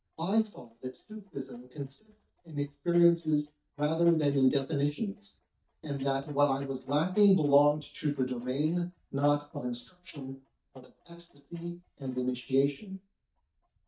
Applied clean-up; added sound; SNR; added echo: neural mask model DeepFilterNet 3.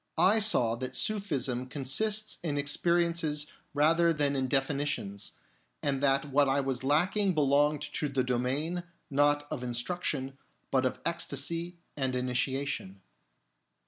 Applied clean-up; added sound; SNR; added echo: none; none; none; none.